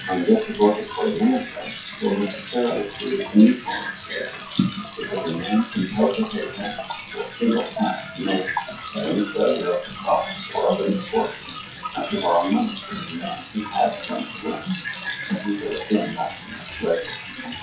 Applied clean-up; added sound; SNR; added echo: classical method WPE with log-MMSE.